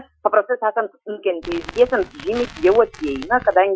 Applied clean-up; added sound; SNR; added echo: classical method Wiener filter.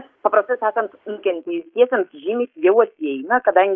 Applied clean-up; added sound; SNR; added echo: neural mask model Resemble Enhance denoiser.